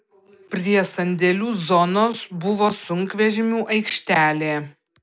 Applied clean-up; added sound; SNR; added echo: none; none; none; none.